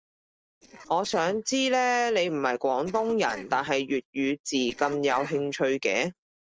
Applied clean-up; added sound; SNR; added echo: neural separator model SepFormer DNS4.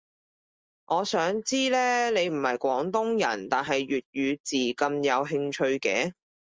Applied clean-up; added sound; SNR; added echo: none; none; none; none.